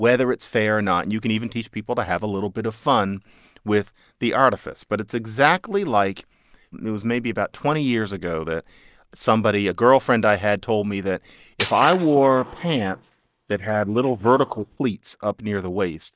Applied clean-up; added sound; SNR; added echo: neural mask model DeepFilterNet 3.